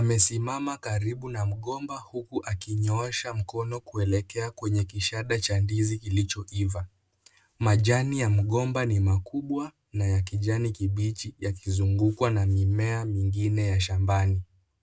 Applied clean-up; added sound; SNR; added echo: none; none; none; none.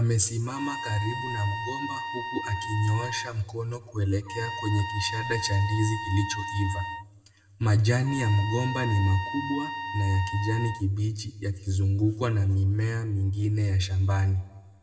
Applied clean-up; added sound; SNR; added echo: none; Trumpet; 8 dB; reverberation time 0.9 s.